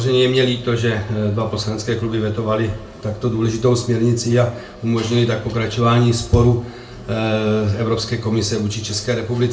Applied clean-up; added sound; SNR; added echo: none; none; none; reverberation time 0.4 s.